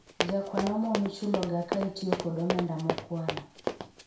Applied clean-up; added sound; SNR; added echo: none; Run; 3 dB; reverberation time 0.6 s.